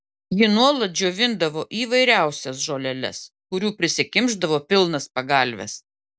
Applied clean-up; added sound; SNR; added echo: none; none; none; none.